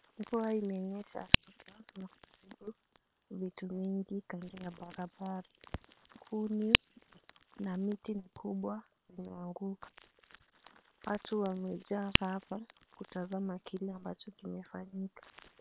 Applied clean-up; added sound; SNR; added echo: neural separator model SepFormer WHAM!.